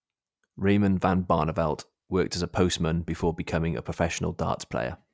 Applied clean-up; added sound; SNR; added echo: none; none; none; none.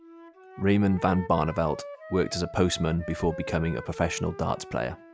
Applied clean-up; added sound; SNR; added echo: none; Wind instrument, woodwind instrument; 15 dB; none.